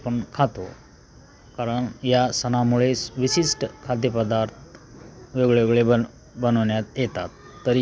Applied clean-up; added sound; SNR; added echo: none; none; none; none.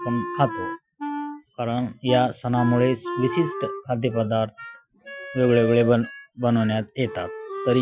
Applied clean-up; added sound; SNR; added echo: classical method Wiener filter.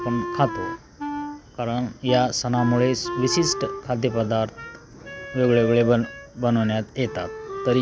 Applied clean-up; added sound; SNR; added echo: none; Wind instrument, woodwind instrument; 10 dB; none.